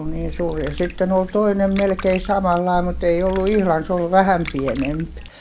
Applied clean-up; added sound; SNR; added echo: none; Water / Liquid; 11 dB; none.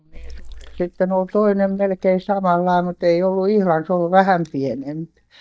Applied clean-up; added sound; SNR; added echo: neural mask model DeepFilterNet 3.